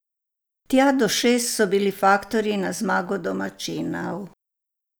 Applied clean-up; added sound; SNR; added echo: none; none; none; none.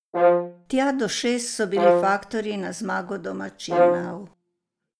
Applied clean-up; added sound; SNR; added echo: none; Brass instrument; -4 dB; none.